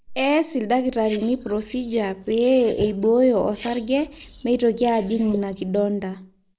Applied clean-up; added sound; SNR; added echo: neural mask model Resemble Enhance denoiser.